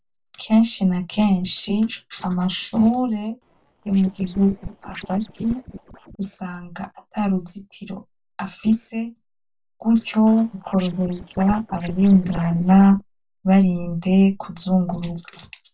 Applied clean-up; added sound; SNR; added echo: neural separator model SepFormer DNS4.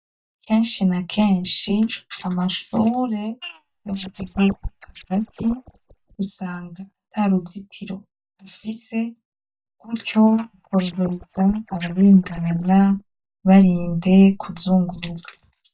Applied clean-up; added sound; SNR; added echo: neural mask model DeepFilterNet 3.